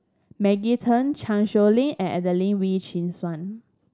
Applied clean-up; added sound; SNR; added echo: none; none; none; none.